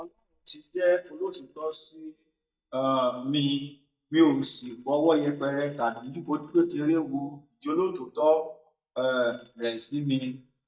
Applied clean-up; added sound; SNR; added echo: neural mask model DeepFilterNet 3.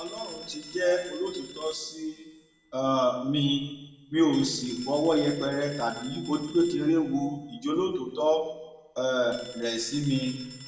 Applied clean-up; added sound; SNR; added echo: none; Telephone; 19 dB; reverberation time 1.0 s.